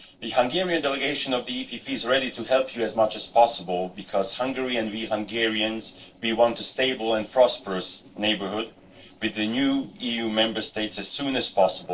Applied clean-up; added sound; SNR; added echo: neural separator model SepFormer DNS4.